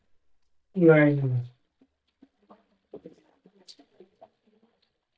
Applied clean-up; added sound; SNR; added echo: neural mask model DeepFilterNet 3.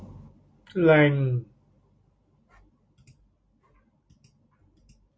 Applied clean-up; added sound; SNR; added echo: none; none; none; none.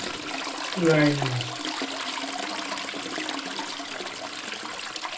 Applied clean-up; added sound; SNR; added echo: none; Trickle, dribble / Toilet flush; 1 dB; reverberation time 0.3 s.